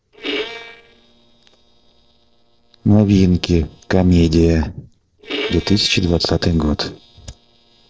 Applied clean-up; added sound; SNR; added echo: neural separator model SepFormer DNS4.